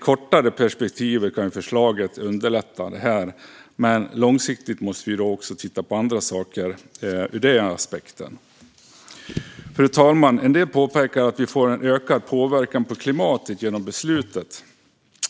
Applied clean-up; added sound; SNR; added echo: none; Fireworks / Boom; 20 dB; none.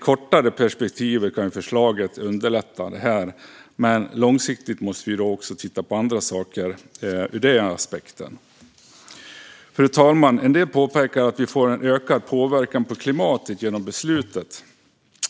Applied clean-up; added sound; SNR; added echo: none; none; none; none.